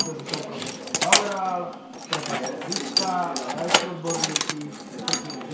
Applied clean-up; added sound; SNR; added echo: none; Keys jangling; -5 dB; reverberation time 0.6 s.